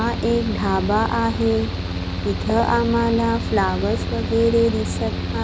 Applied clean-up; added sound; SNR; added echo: none; Mechanical fan; 3 dB; none.